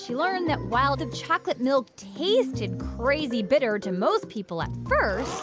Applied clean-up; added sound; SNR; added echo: none; none; none; none.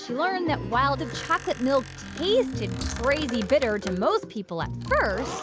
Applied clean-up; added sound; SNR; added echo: none; Squeak + Coin (dropping); 15 dB; none.